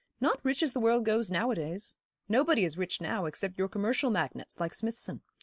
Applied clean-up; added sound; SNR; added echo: neural mask model Resemble Enhance denoiser.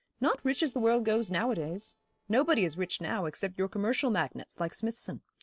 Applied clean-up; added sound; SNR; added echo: neural separator model SepFormer DNS4.